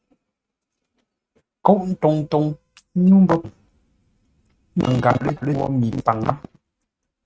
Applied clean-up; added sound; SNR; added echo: neural mask model RNNoise.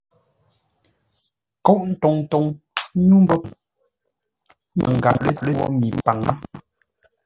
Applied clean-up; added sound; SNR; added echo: none; none; none; none.